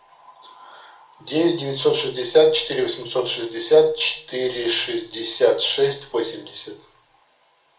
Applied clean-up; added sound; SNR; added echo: none; none; none; reverberation time 0.4 s.